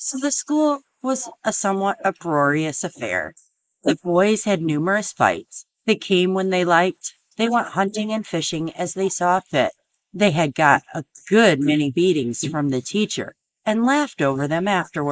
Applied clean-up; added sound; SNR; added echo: neural mask model Resemble Enhance denoiser.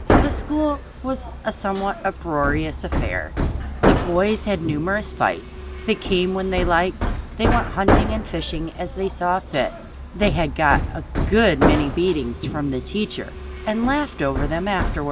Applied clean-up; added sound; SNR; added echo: none; Hammer; 1 dB; none.